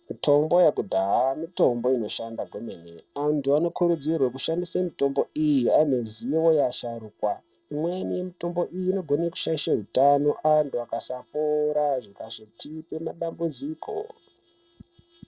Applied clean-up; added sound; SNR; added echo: neural separator model SepFormer DNS4.